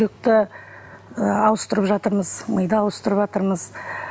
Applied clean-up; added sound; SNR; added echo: none; none; none; none.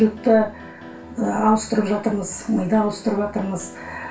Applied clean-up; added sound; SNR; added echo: none; Piano; 19 dB; reverberation time 0.3 s.